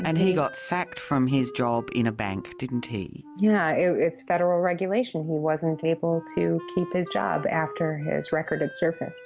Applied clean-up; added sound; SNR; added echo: none; Wind instrument, woodwind instrument; 17 dB; none.